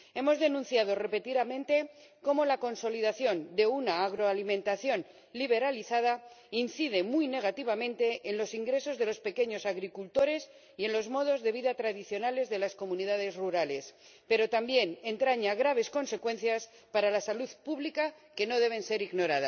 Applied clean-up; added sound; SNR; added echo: none; none; none; none.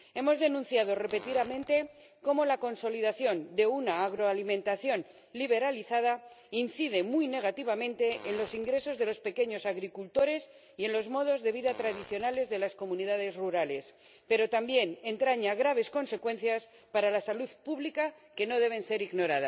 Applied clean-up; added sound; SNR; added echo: none; Fart; 16 dB; none.